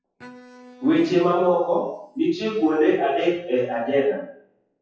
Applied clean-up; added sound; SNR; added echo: classical method WPE with log-MMSE.